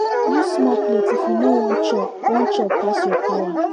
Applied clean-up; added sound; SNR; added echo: none; Dog; -4 dB; none.